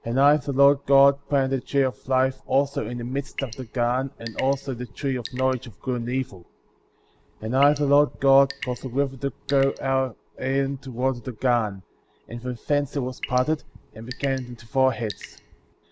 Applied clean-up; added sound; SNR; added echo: none; Drip / Sink (filling or washing) / Water tap, faucet / Water; 18 dB; none.